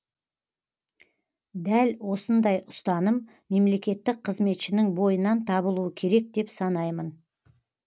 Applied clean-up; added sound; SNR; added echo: none; none; none; none.